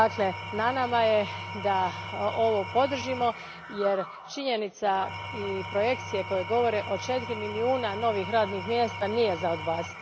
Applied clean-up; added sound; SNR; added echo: none; Engine / Tools; 10 dB; none.